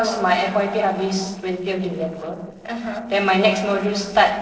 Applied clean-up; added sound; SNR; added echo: neural separator model SepFormer DNS4.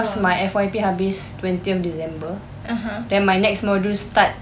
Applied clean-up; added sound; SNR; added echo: none; none; none; none.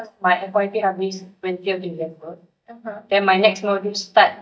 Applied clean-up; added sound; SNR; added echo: neural mask model DeepFilterNet 3.